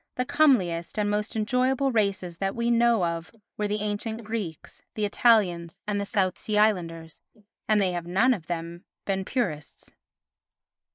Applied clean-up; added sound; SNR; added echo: neural mask model Resemble Enhance denoiser.